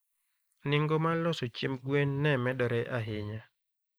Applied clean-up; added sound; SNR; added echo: neural mask model Resemble Enhance denoiser.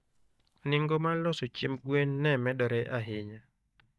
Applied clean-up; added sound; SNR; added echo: neural mask model DeepFilterNet 3.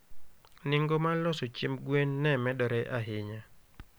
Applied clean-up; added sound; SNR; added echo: none; none; none; none.